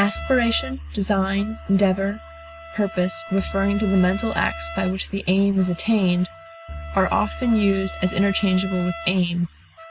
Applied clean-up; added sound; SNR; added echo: none; Trumpet + Bowed string instrument; 13 dB; none.